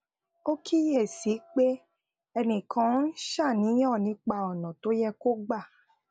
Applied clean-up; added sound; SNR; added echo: none; none; none; none.